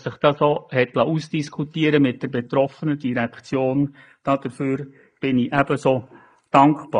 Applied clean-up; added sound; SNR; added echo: neural mask model Resemble Enhance denoiser.